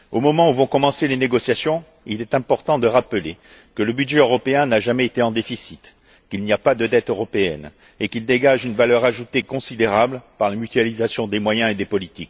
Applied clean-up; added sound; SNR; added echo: none; none; none; none.